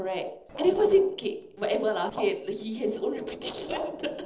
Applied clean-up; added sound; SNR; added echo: neural separator model SepFormer DNS4.